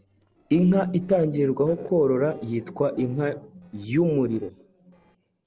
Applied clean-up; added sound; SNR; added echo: neural separator model SepFormer DNS4.